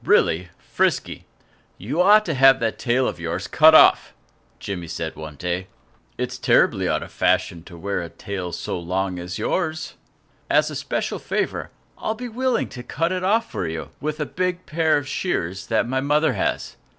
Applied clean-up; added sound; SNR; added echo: none; none; none; none.